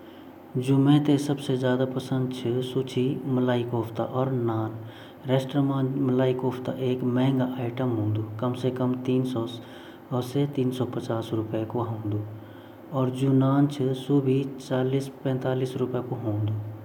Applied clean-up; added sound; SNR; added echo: none; none; none; none.